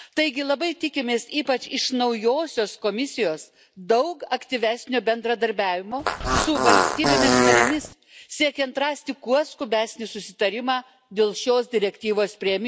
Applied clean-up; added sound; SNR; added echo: none; Fart; -4 dB; none.